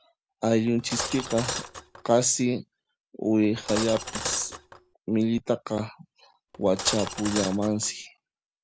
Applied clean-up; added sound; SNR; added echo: none; Cutlery, silverware; 8 dB; none.